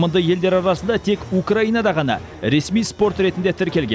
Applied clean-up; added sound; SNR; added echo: none; none; none; none.